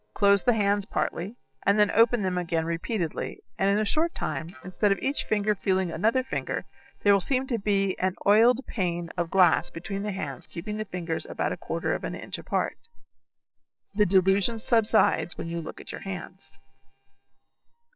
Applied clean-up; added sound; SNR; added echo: neural separator model SepFormer DNS4.